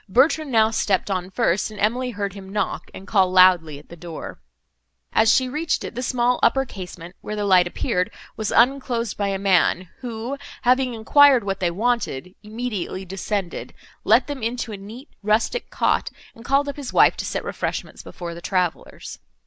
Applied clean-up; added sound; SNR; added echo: none; none; none; none.